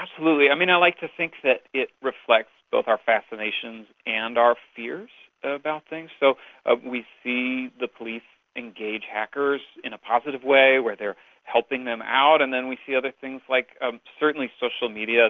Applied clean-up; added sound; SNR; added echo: none; none; none; none.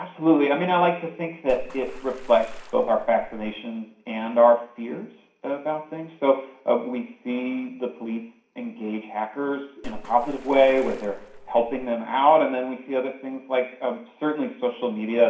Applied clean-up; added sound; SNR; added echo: none; Water / Splash, splatter; 14 dB; reverberation time 0.5 s.